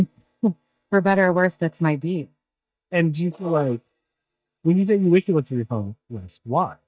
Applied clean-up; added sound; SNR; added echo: neural mask model DeepFilterNet 3.